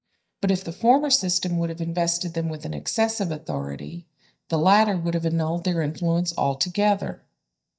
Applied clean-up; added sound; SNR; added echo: neural mask model DeepFilterNet 3.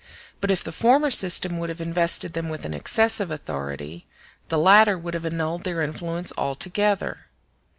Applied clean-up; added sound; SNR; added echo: none; none; none; none.